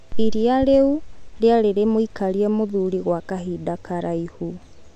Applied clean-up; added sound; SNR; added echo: none; none; none; none.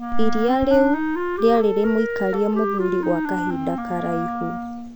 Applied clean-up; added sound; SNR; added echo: none; Wind instrument, woodwind instrument; 5 dB; none.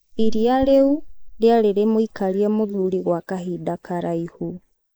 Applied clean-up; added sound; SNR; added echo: neural mask model Resemble Enhance denoiser.